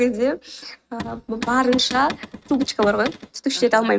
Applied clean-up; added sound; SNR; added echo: neural mask model RNNoise.